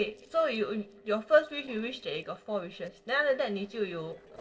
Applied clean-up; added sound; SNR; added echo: neural separator model SepFormer DNS4.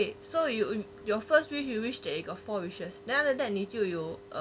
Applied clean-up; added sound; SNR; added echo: none; none; none; none.